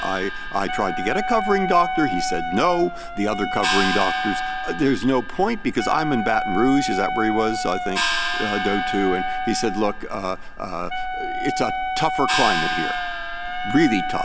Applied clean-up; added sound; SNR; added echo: none; Gong + Wind instrument, woodwind instrument; 2 dB; none.